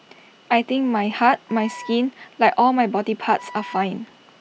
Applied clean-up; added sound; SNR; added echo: none; Wind instrument, woodwind instrument; 18 dB; none.